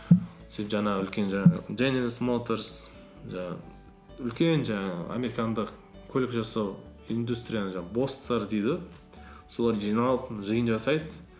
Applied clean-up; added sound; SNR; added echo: none; none; none; none.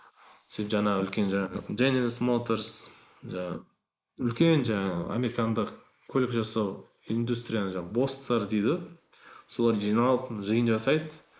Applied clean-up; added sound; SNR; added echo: neural mask model Resemble Enhance denoiser.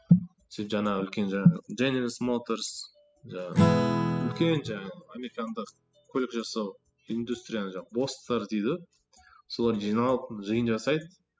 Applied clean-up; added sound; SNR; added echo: classical method spectral subtraction.